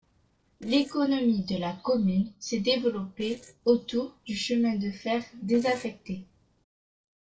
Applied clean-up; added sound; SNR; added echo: neural separator model SepFormer DNS4.